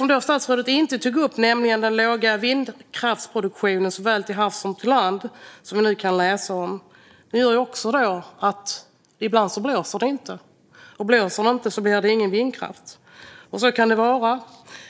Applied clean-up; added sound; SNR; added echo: neural mask model Resemble Enhance denoiser.